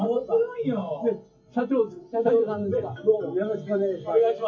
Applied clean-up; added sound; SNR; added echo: classical method WPE with log-MMSE.